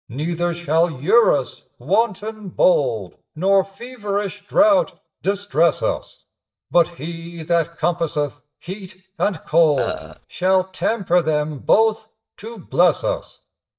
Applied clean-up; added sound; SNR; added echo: neural mask model DeepFilterNet 3.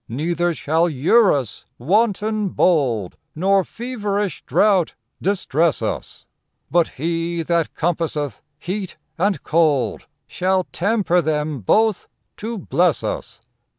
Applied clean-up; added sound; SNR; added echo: none; none; none; none.